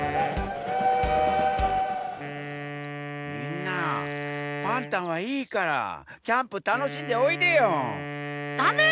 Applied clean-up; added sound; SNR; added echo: none; Wind instrument, woodwind instrument; 9 dB; none.